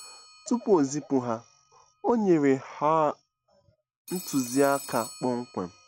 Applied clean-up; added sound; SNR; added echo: none; Telephone; 19 dB; none.